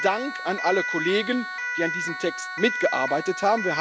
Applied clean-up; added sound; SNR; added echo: none; Siren; 5 dB; none.